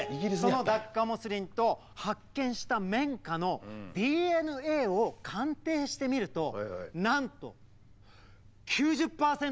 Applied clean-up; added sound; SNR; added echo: none; none; none; none.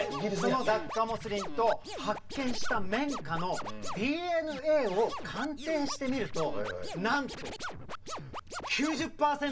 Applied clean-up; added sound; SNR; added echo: none; Scratching (performance technique); 11 dB; reverberation time 0.1 s.